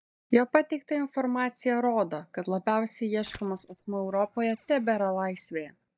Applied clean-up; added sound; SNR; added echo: neural mask model DeepFilterNet 3.